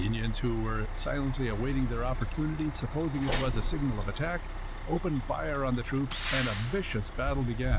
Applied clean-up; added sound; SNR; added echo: none; Truck; 1 dB; none.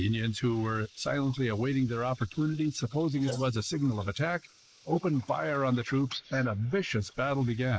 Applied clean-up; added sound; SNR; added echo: neural mask model Resemble Enhance denoiser.